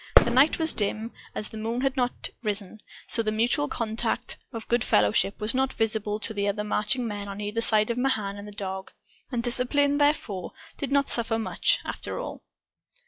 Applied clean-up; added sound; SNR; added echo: classical method log-MMSE.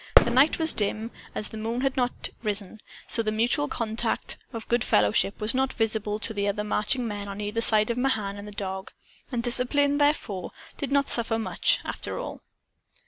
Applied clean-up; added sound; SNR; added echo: none; Fireworks; 1 dB; none.